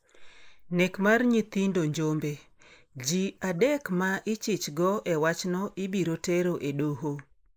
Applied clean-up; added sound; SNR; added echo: neural mask model Resemble Enhance denoiser.